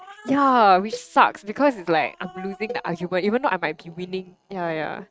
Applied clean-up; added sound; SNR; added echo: neural mask model RNNoise.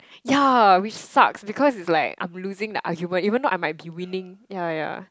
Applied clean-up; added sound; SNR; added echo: none; none; none; none.